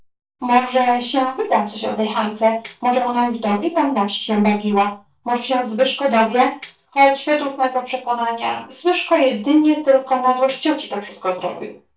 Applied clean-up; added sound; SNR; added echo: neural mask model DeepFilterNet 3.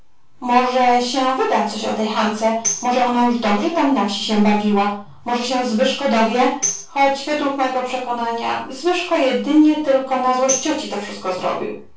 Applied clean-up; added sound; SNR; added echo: none; Tambourine; 10 dB; reverberation time 0.3 s.